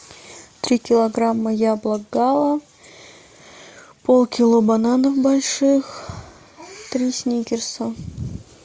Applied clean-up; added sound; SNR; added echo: none; none; none; none.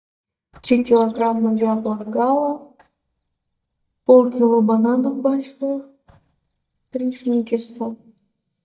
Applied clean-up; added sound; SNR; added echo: neural mask model DeepFilterNet 3.